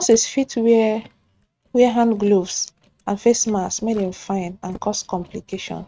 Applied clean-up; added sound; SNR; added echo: neural mask model RNNoise.